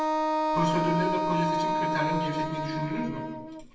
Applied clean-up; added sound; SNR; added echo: none; Wind instrument, woodwind instrument; -3 dB; reverberation time 1.1 s.